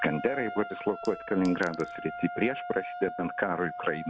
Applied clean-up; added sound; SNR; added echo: none; Wind instrument, woodwind instrument + Chink, clink; 9 dB; none.